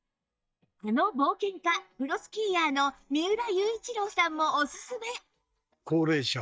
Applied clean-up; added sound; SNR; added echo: neural mask model DeepFilterNet 3.